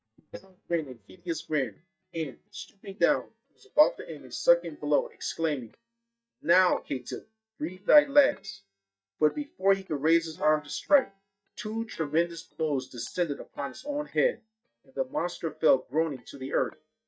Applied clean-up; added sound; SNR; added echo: neural mask model DeepFilterNet 3.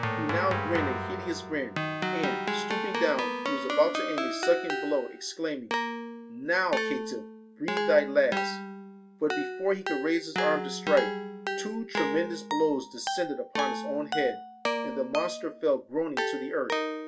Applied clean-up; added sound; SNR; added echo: none; Keyboard (musical); 2 dB; reverberation time 0.2 s.